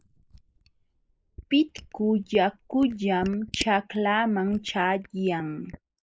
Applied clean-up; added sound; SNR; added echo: neural mask model Resemble Enhance denoiser.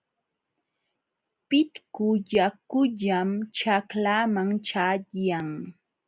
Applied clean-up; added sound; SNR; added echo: none; none; none; none.